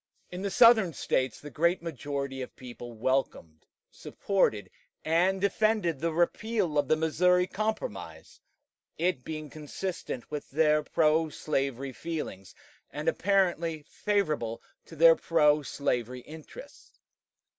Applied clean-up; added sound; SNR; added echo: none; none; none; none.